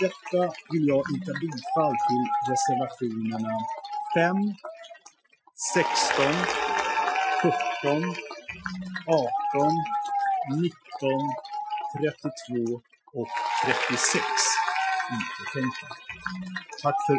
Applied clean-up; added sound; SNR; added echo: classical method Wiener filter.